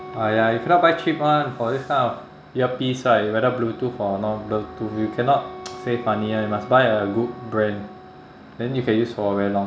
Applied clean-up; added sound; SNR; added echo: none; Wind instrument, woodwind instrument; 18 dB; none.